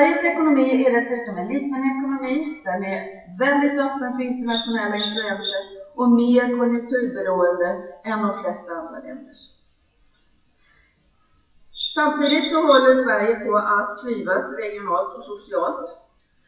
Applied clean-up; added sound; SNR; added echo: classical method WPE with log-MMSE.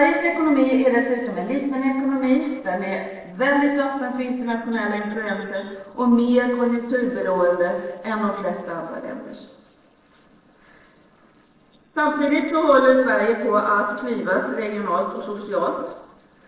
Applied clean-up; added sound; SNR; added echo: neural separator model SepFormer DNS4.